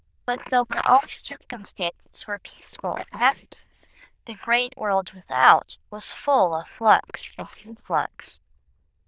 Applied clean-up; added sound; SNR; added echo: neural diffusion model UNIVERSE++.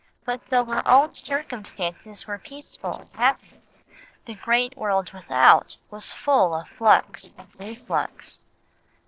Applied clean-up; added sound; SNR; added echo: neural separator model SepFormer DNS4.